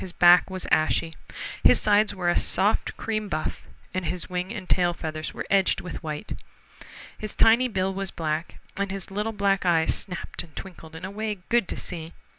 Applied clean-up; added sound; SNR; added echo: none; none; none; none.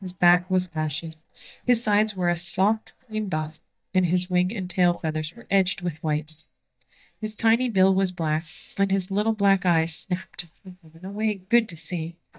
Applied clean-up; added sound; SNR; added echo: neural mask model DeepFilterNet 3.